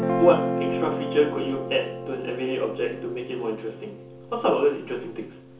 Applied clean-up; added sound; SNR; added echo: none; Guitar; 4 dB; reverberation time 0.7 s.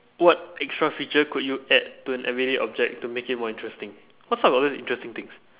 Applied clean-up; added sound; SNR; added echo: none; none; none; none.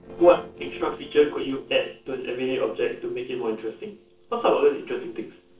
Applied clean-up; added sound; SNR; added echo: neural separator model SepFormer DNS4.